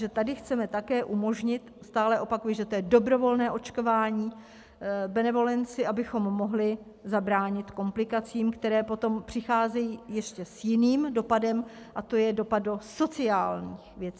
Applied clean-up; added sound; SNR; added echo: none; none; none; none.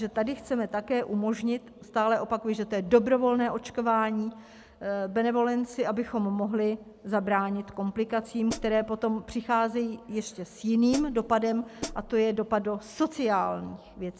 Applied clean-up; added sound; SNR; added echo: none; Hi-hat; 11 dB; none.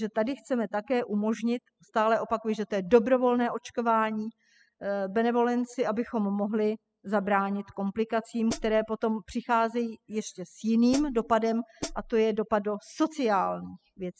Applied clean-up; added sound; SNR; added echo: classical method spectral subtraction.